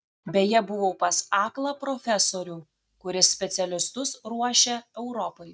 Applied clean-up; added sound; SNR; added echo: neural mask model DeepFilterNet 3.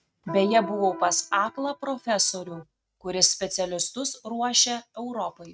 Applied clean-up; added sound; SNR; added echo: neural mask model RNNoise.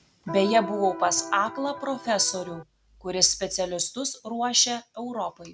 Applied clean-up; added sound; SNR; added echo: none; Electric guitar; 11 dB; none.